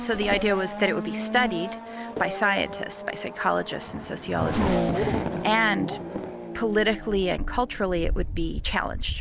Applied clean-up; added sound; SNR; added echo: none; Race car, auto racing / Accelerating, revving, vroom; 3 dB; none.